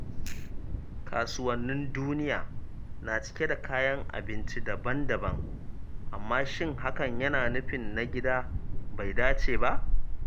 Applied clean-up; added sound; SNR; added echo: none; Thunder; -4 dB; none.